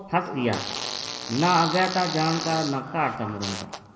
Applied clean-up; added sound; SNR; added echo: none; Fart; 8 dB; reverberation time 1.6 s.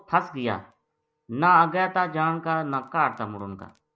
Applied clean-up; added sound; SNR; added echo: none; none; none; none.